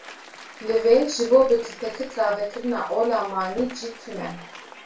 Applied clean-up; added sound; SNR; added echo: none; Applause / Cheering; 19 dB; reverberation time 0.2 s.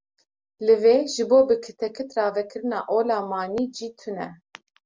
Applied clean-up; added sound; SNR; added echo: none; none; none; none.